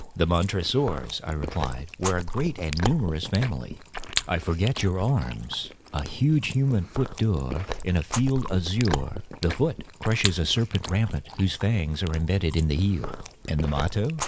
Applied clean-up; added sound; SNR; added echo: none; Chewing, mastication; 9 dB; none.